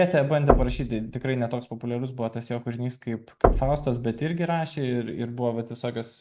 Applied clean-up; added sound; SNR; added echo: none; Knock / Wood; 1 dB; none.